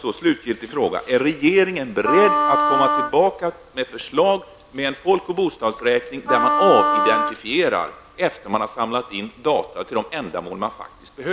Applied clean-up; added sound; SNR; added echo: none; Wind instrument, woodwind instrument; 0 dB; none.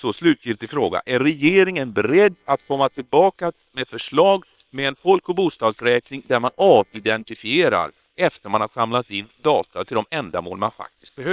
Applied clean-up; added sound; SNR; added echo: neural separator model SepFormer WHAM!.